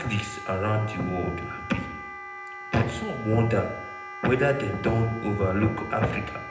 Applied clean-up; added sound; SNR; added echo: none; Wind instrument, woodwind instrument; 12 dB; reverberation time 0.7 s.